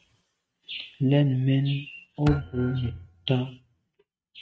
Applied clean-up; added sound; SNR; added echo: neural mask model RNNoise.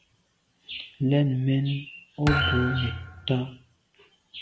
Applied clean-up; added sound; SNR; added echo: none; Thump, thud; 4 dB; none.